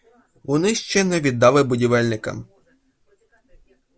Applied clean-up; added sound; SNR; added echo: none; none; none; none.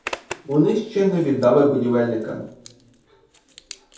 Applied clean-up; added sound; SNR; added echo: none; Zipper (clothing); 19 dB; reverberation time 0.6 s.